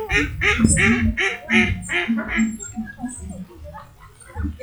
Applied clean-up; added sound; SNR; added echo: classical method log-MMSE.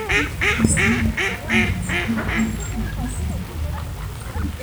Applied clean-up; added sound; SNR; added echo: none; Fowl; 2 dB; none.